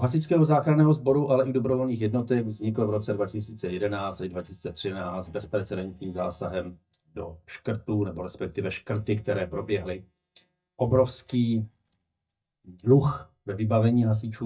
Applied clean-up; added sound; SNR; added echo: neural mask model DeepFilterNet 3.